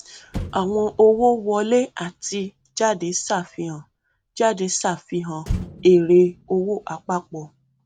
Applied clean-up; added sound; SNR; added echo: none; Motor vehicle (road); 16 dB; none.